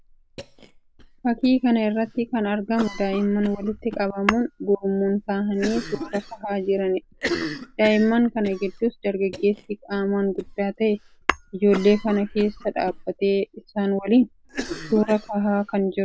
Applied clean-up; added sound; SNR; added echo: none; Tap / Hammer + Cough; 12 dB; none.